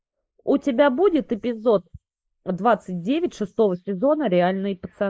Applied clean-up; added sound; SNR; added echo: neural mask model Resemble Enhance denoiser.